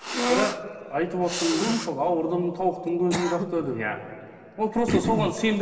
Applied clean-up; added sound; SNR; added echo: none; Cough; 6 dB; reverberation time 2.9 s.